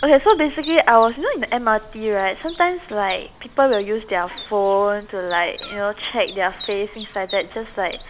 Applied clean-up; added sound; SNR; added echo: none; Chirp, tweet; 19 dB; none.